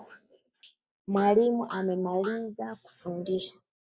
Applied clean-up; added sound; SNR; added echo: neural mask model Resemble Enhance denoiser.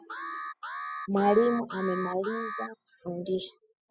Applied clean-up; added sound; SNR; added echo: classical method spectral subtraction.